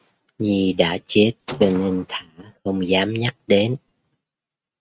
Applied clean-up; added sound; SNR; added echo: neural mask model RNNoise.